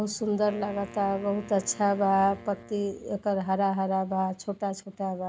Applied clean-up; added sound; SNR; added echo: none; Wind instrument, woodwind instrument; 20 dB; none.